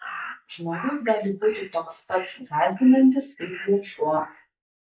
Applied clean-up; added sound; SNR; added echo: neural mask model Resemble Enhance denoiser.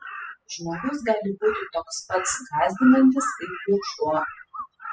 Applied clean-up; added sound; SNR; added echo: classical method spectral subtraction.